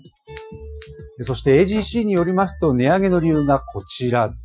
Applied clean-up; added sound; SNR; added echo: classical method Wiener filter.